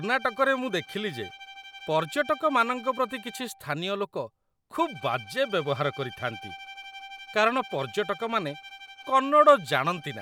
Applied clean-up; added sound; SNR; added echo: none; Bowed string instrument; 17 dB; none.